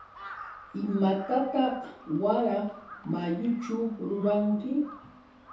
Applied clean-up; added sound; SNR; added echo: none; Crow; 19 dB; reverberation time 0.6 s.